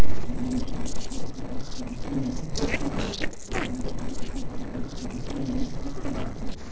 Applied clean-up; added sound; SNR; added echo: neural separator model SepFormer DNS4.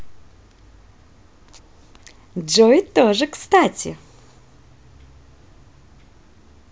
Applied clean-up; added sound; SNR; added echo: none; none; none; none.